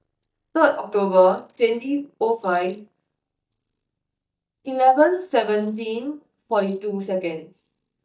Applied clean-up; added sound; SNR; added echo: neural mask model DeepFilterNet 3.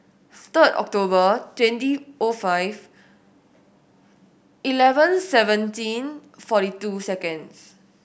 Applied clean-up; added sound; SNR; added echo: none; none; none; none.